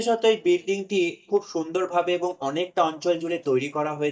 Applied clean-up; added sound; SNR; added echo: neural mask model DeepFilterNet 3.